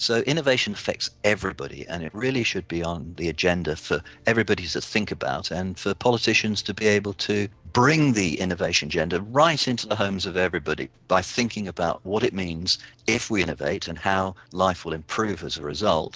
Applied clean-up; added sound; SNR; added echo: none; none; none; none.